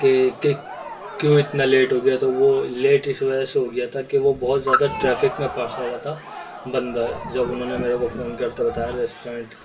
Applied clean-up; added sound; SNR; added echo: none; Crowd; 15 dB; reverberation time 0.2 s.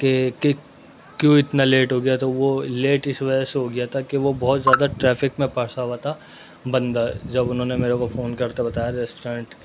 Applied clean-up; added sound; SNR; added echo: none; none; none; none.